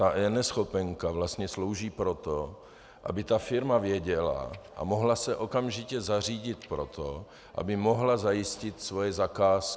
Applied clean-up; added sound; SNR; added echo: none; none; none; none.